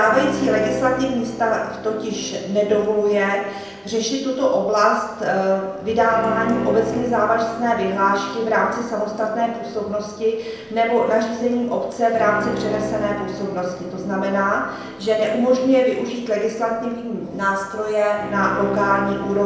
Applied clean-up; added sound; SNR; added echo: none; Bowed string instrument; 11 dB; reverberation time 0.9 s.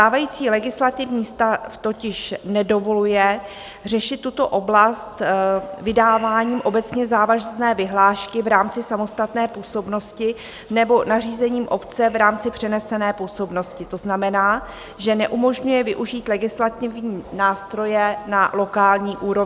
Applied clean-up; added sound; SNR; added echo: none; none; none; none.